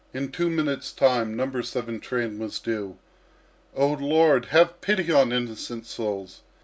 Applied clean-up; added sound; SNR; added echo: none; none; none; none.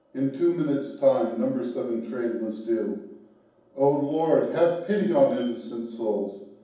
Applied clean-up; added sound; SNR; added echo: none; none; none; reverberation time 1.2 s.